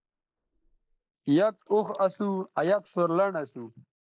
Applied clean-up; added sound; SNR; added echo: neural mask model Resemble Enhance denoiser.